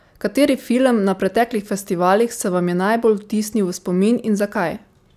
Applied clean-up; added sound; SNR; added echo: none; none; none; none.